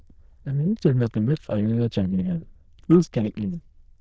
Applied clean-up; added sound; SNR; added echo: neural diffusion model UNIVERSE++.